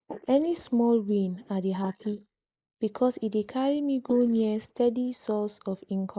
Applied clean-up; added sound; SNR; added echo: neural mask model Resemble Enhance denoiser.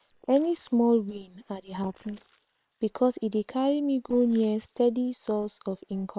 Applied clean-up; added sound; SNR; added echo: neural separator model SepFormer WHAM!.